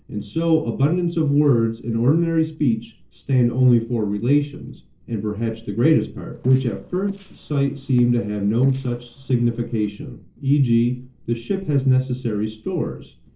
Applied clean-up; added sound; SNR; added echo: neural separator model SepFormer DNS4.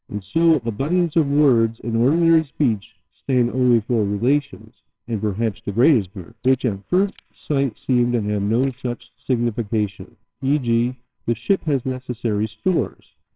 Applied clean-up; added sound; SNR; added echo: neural separator model SepFormer WHAMR!.